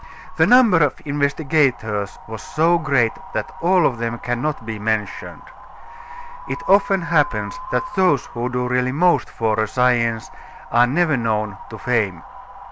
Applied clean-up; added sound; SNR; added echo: none; Wind; 16 dB; none.